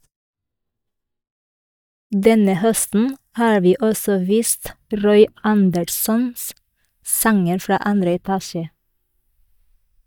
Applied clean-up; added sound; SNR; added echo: neural mask model DeepFilterNet 3.